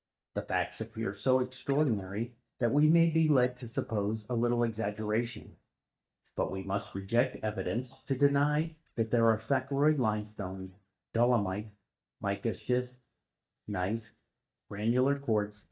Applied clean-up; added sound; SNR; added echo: neural mask model DeepFilterNet 3.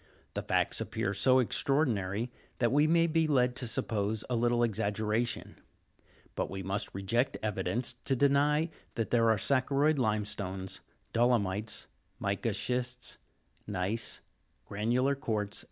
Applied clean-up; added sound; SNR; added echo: none; none; none; none.